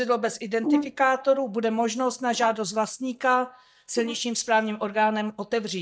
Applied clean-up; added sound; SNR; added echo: neural mask model DeepFilterNet 3.